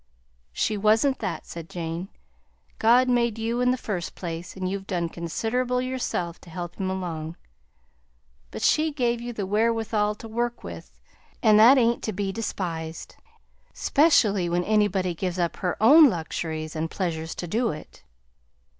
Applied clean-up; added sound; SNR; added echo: none; none; none; none.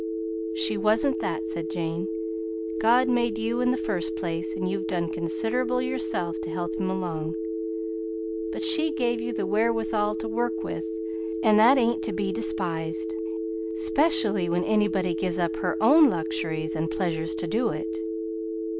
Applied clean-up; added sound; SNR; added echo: none; Telephone; 2 dB; none.